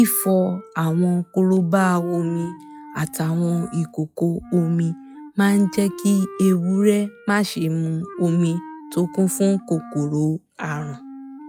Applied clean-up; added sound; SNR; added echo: classical method log-MMSE.